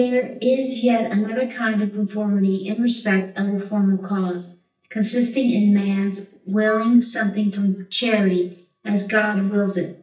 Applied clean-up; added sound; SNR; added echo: neural mask model DeepFilterNet 3.